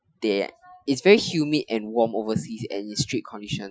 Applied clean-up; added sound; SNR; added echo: classical method Wiener filter.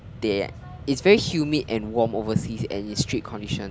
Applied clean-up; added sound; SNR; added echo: none; Mechanisms; 16 dB; none.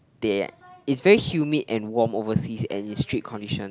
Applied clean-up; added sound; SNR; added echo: none; none; none; none.